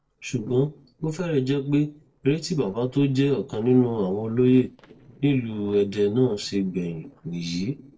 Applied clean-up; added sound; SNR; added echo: neural separator model SepFormer DNS4.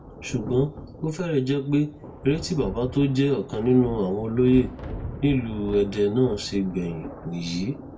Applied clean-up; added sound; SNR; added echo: none; Thunder; 13 dB; reverberation time 0.1 s.